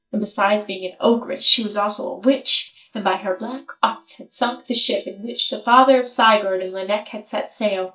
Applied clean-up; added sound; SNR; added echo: neural mask model DeepFilterNet 3.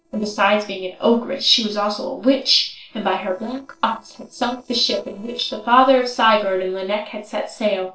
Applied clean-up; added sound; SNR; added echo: neural separator model SepFormer DNS4.